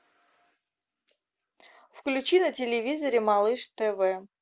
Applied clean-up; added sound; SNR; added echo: none; none; none; none.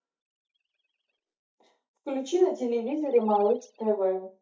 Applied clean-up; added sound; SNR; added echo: neural mask model DeepFilterNet 3.